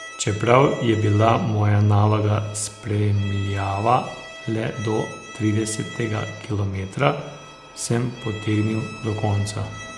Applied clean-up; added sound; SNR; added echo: none; Bowed string instrument; 17 dB; none.